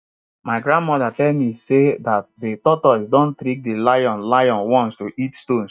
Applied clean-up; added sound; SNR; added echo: neural mask model DeepFilterNet 3.